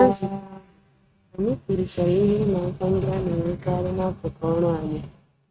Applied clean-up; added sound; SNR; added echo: neural mask model RNNoise.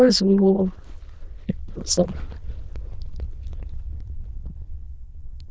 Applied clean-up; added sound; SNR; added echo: neural diffusion model UNIVERSE++.